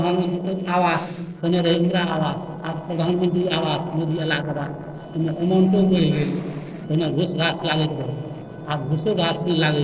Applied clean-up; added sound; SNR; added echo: neural separator model SepFormer DNS4.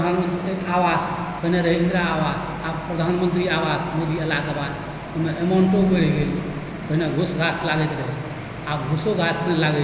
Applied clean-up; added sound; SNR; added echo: none; none; none; none.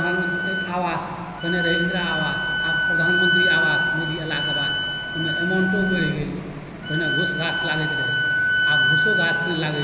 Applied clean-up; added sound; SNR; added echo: none; Wind instrument, woodwind instrument; -3 dB; none.